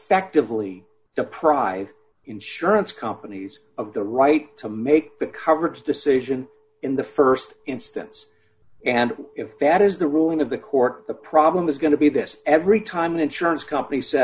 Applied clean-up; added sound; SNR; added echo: none; none; none; none.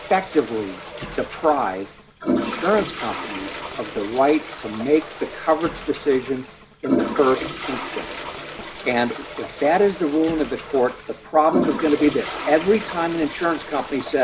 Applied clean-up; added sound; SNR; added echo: none; Toilet flush; 8 dB; none.